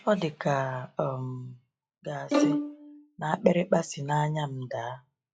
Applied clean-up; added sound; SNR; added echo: classical method log-MMSE.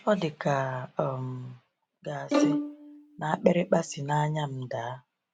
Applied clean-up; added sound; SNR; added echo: none; Bowed string instrument; 2 dB; none.